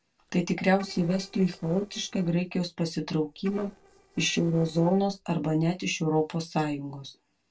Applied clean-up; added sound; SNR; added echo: neural separator model SepFormer DNS4.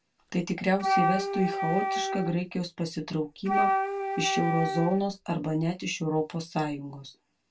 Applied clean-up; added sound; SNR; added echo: none; Wind instrument, woodwind instrument; 0 dB; reverberation time 0.1 s.